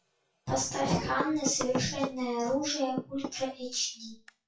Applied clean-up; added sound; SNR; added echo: classical method WPE with log-MMSE.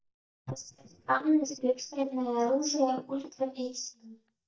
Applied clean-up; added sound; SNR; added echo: neural mask model DeepFilterNet 3.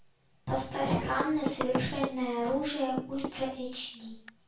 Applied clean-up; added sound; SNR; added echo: none; Knock / Wood; 8 dB; reverberation time 0.3 s.